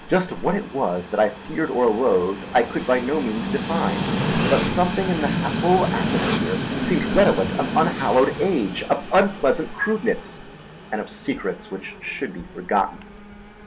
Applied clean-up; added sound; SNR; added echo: none; Train; 5 dB; none.